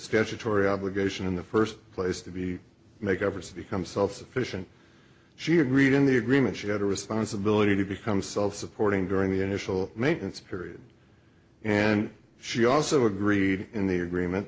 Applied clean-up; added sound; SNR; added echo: none; none; none; none.